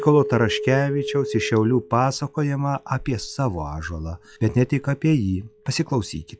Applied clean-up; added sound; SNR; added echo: classical method log-MMSE.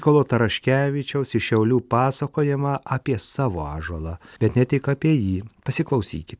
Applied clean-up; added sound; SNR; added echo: none; none; none; none.